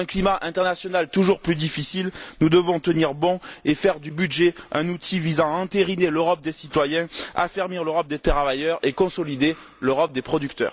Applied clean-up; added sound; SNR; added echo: none; none; none; none.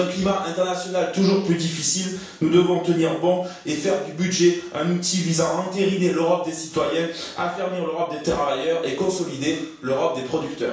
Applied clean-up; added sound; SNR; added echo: none; none; none; reverberation time 0.7 s.